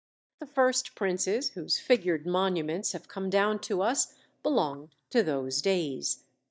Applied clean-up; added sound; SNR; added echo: neural mask model DeepFilterNet 3.